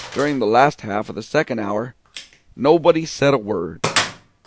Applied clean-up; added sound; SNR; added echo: none; Gunshot, gunfire; 11 dB; none.